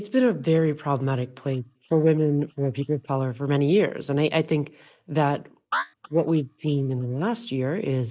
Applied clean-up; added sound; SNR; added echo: neural mask model DeepFilterNet 3.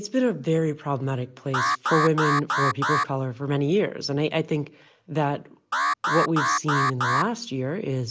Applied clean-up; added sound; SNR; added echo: none; Alarm; -1 dB; none.